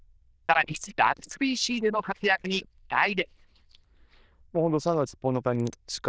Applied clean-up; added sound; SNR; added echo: neural diffusion model UNIVERSE++.